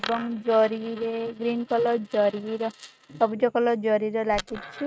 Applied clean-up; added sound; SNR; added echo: neural mask model RNNoise.